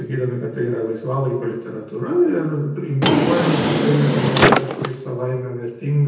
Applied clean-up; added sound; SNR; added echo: none; Drawer open or close; -2 dB; reverberation time 0.9 s.